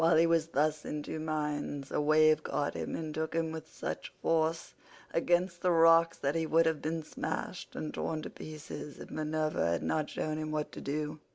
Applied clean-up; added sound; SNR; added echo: none; none; none; none.